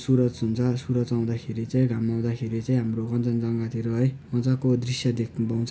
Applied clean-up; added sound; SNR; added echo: none; none; none; none.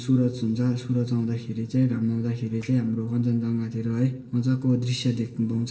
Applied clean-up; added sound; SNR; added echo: neural separator model SepFormer DNS4.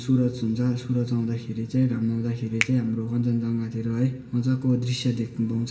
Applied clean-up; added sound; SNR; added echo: none; Finger snapping; 13 dB; reverberation time 1.1 s.